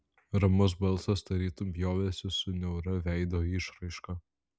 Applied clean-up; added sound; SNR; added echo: none; none; none; none.